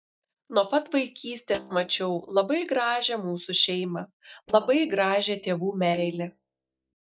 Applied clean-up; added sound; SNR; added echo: neural mask model DeepFilterNet 3.